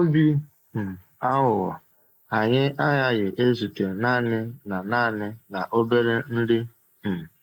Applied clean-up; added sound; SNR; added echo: neural mask model Resemble Enhance denoiser.